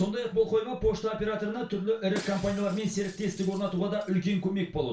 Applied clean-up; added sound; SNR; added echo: none; Shatter; 18 dB; reverberation time 0.3 s.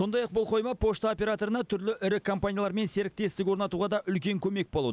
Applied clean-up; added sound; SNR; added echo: none; none; none; none.